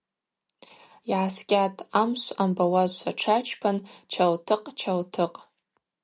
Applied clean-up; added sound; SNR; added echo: none; none; none; none.